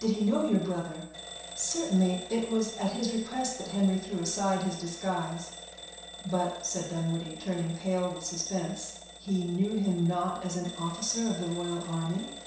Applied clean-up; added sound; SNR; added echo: none; Alarm / Bell; 14 dB; reverberation time 0.7 s.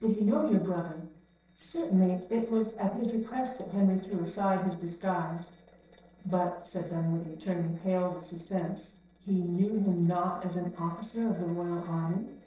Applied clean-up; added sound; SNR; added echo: neural separator model SepFormer DNS4.